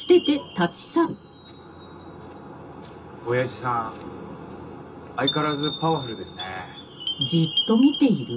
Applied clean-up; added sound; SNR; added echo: none; Chime; 5 dB; reverberation time 0.2 s.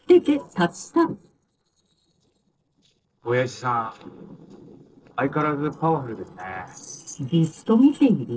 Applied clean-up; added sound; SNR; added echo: neural separator model SepFormer DNS4.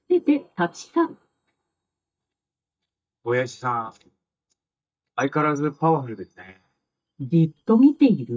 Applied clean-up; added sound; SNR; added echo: neural mask model DeepFilterNet 3.